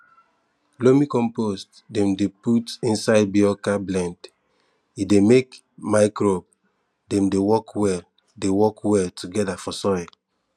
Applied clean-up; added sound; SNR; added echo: none; none; none; none.